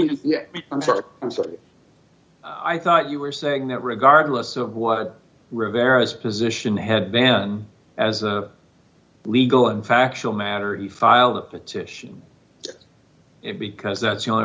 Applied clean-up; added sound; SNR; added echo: none; none; none; none.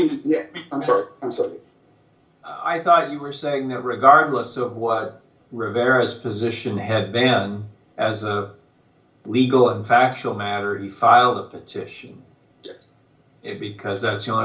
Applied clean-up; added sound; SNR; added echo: none; none; none; reverberation time 0.3 s.